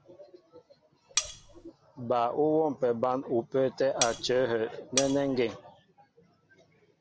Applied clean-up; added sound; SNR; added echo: none; Cutlery, silverware; 4 dB; none.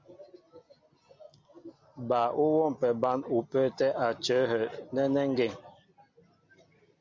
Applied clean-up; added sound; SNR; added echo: none; none; none; none.